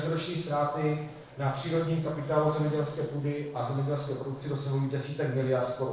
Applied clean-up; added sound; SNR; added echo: neural separator model SepFormer DNS4.